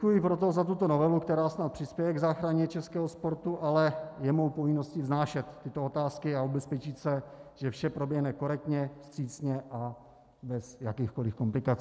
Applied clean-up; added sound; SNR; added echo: none; none; none; none.